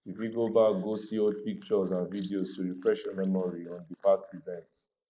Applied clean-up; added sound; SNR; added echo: neural mask model Resemble Enhance denoiser.